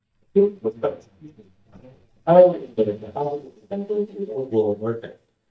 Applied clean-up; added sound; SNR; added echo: neural mask model DeepFilterNet 3.